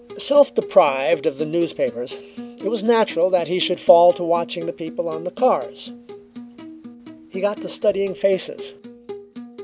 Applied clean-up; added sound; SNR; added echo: none; Acoustic guitar; 16 dB; none.